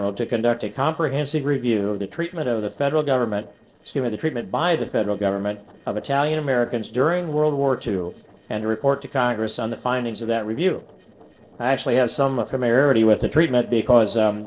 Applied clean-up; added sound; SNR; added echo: neural separator model SepFormer DNS4.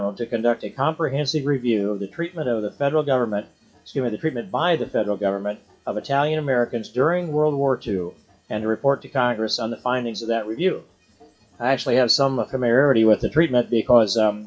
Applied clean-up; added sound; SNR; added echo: classical method WPE with log-MMSE.